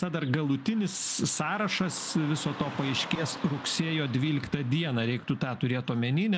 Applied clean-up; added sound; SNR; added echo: none; Car passing by / Traffic noise, roadway noise; 15 dB; none.